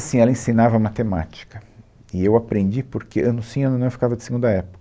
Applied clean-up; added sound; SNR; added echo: none; none; none; none.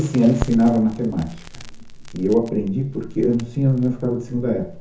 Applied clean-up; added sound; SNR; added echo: none; Crackle; 14 dB; reverberation time 0.6 s.